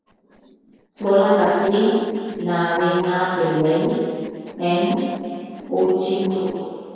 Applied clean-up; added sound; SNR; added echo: neural separator model SepFormer DNS4.